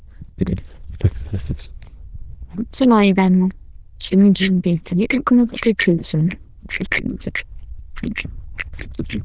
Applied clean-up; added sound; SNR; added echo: neural diffusion model UNIVERSE++.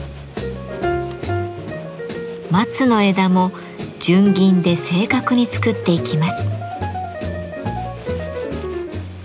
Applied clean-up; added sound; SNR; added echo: none; none; none; none.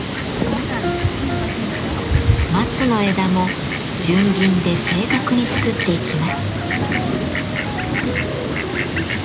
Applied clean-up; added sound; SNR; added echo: none; Fowl; 0 dB; none.